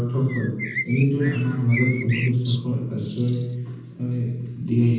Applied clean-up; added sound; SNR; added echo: none; Bird; 11 dB; reverberation time 1.2 s.